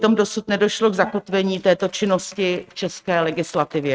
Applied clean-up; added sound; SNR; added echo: neural mask model RNNoise.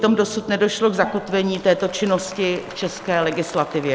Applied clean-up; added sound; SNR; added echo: none; Gong + Applause; 16 dB; none.